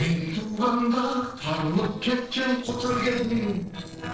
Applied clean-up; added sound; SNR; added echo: neural separator model SepFormer DNS4.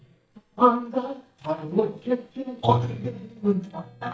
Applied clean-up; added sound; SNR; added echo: neural mask model DeepFilterNet 3.